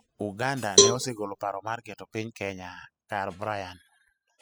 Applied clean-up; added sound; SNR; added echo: classical method spectral subtraction.